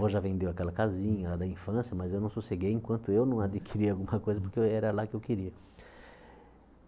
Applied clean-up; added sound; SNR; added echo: none; Breathing; 9 dB; none.